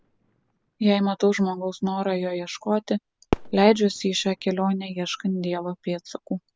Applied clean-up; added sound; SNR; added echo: none; Fireworks; 14 dB; none.